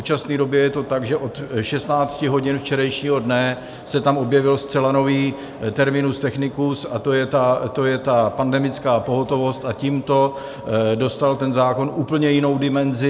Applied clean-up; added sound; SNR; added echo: none; none; none; none.